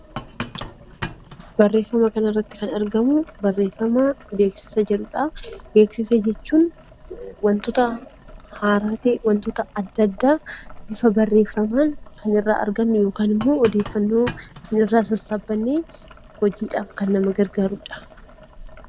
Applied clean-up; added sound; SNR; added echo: none; Boiling; 18 dB; none.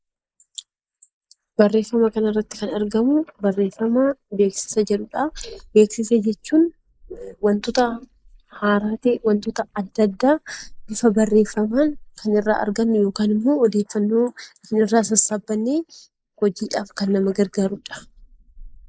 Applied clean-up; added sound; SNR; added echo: neural mask model Resemble Enhance denoiser.